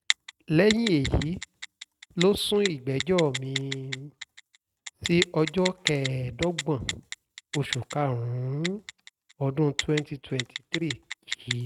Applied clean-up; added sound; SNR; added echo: neural mask model RNNoise.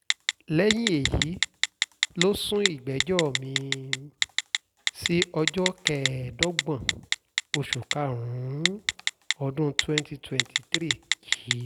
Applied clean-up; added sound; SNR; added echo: none; Telephone; 1 dB; none.